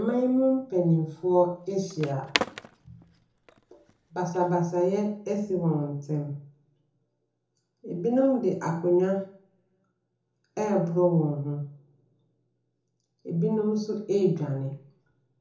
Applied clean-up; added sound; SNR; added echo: none; Skateboard; 10 dB; reverberation time 0.6 s.